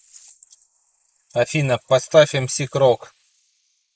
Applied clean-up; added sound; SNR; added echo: neural mask model Resemble Enhance denoiser.